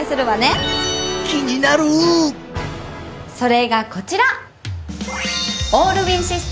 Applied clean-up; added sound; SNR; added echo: none; none; none; none.